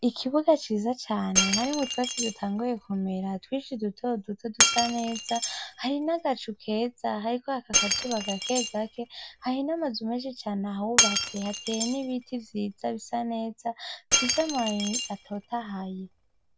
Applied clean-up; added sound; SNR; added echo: none; Shatter; 2 dB; none.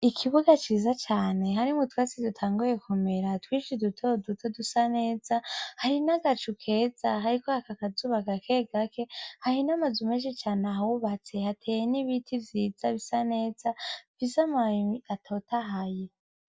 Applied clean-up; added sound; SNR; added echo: none; none; none; none.